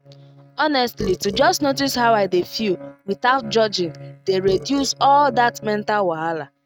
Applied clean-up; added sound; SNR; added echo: neural mask model RNNoise.